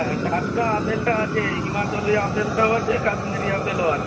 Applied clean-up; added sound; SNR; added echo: none; Fire; 1 dB; reverberation time 0.2 s.